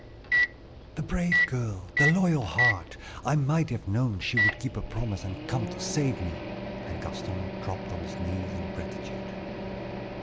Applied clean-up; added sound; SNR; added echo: none; Microwave oven; 1 dB; none.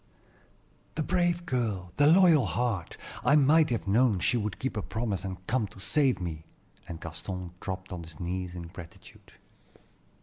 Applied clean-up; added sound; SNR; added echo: none; none; none; none.